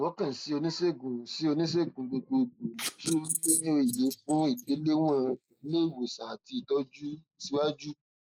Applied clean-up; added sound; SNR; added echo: neural mask model Resemble Enhance denoiser.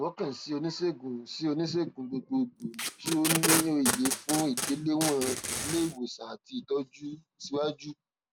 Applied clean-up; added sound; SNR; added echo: none; Packing tape, duct tape; 0 dB; none.